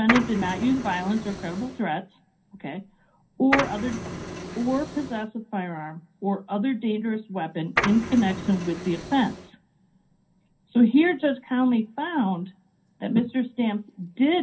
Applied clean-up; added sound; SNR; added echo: none; Printer; 5 dB; reverberation time 0.3 s.